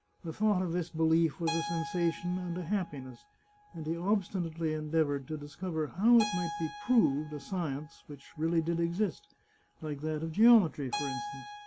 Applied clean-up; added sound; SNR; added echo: none; Keyboard (musical); 13 dB; none.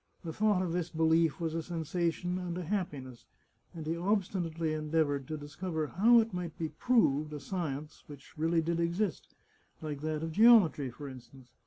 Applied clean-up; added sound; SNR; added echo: none; none; none; none.